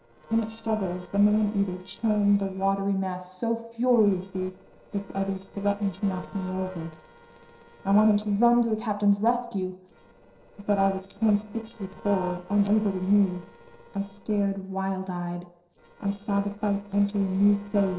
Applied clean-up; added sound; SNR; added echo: neural separator model SepFormer DNS4.